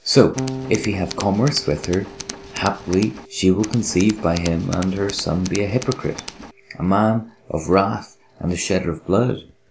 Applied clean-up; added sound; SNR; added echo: none; Electric guitar / Bass guitar + Tools; 14 dB; none.